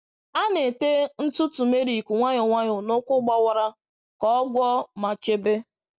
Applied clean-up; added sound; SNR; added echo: none; none; none; none.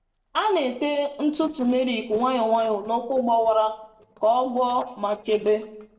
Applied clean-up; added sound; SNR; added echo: neural separator model SepFormer DNS4.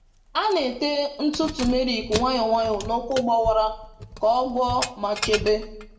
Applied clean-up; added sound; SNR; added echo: none; Keys jangling; 11 dB; reverberation time 0.6 s.